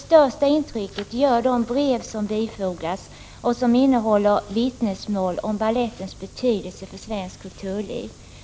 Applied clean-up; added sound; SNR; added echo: none; none; none; none.